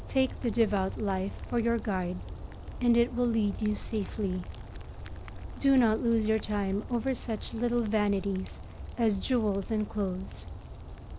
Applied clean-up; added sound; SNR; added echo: none; Rain; 10 dB; none.